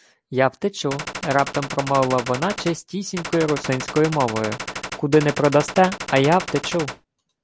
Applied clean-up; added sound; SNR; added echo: none; Gunshot, gunfire; 10 dB; none.